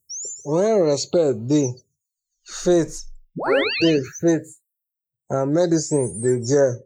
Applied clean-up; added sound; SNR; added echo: neural mask model Resemble Enhance denoiser.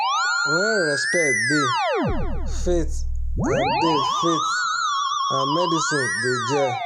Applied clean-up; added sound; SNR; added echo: none; Musical instrument; -4 dB; none.